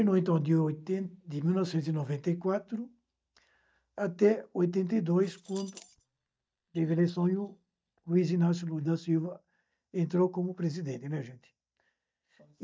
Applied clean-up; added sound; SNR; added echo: neural mask model DeepFilterNet 3.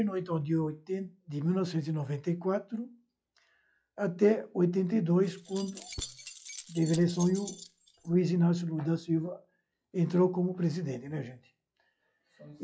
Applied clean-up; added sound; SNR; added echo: classical method log-MMSE.